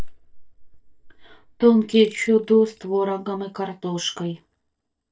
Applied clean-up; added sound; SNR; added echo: neural mask model DeepFilterNet 3.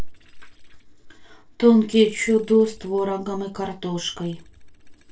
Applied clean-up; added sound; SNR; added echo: neural separator model SepFormer DNS4.